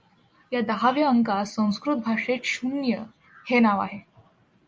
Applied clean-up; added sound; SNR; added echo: none; none; none; none.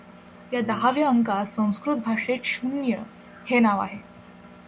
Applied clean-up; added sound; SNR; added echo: none; Brass instrument + Engine; 20 dB; none.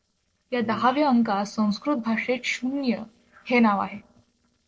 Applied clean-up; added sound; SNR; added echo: neural separator model SepFormer DNS4.